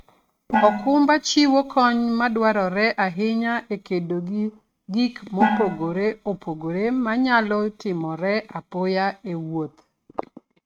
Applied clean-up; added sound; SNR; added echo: neural mask model RNNoise.